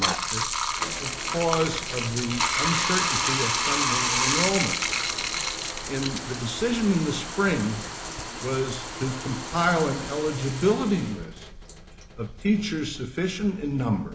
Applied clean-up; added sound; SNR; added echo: none; Bathtub (filling or washing); 2 dB; none.